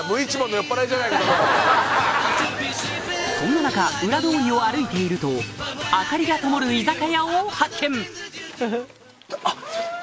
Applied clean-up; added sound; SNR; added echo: none; none; none; none.